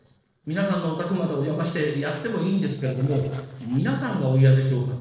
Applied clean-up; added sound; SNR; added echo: neural separator model SepFormer DNS4.